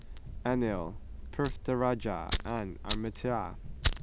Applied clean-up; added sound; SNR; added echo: none; Fire; -2 dB; none.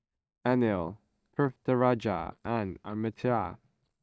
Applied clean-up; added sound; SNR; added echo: neural mask model DeepFilterNet 3.